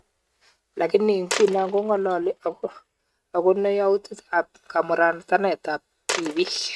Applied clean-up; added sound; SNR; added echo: neural mask model RNNoise.